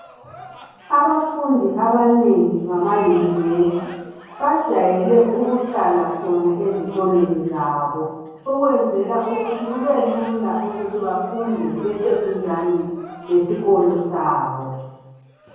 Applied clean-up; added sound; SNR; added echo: none; Crowd; 19 dB; reverberation time 1.3 s.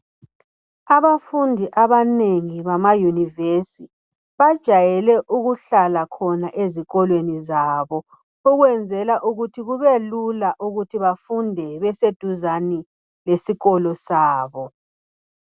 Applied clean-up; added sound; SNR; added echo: none; none; none; none.